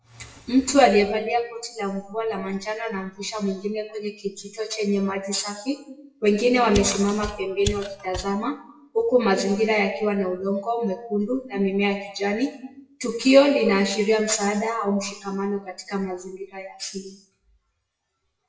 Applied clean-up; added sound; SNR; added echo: classical method WPE with log-MMSE.